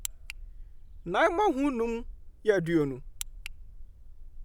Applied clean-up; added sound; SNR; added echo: none; Bark; 13 dB; none.